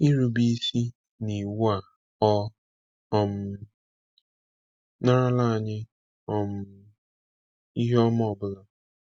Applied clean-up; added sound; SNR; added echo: none; none; none; none.